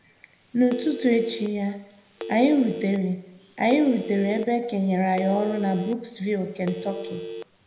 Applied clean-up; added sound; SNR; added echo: none; Telephone; 13 dB; reverberation time 0.7 s.